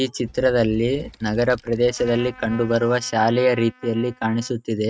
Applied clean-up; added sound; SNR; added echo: neural mask model RNNoise.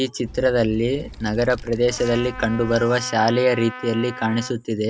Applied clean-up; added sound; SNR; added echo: none; Wind + Trumpet; 15 dB; none.